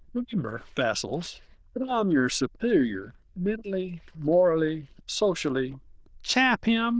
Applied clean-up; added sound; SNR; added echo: neural diffusion model UNIVERSE++.